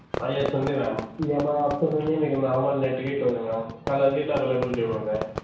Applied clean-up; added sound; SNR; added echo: none; Fireworks; 12 dB; reverberation time 0.7 s.